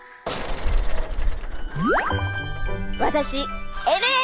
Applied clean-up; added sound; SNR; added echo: none; Bus / Engine; -2 dB; none.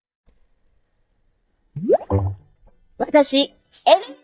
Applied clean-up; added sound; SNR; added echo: neural mask model DeepFilterNet 3.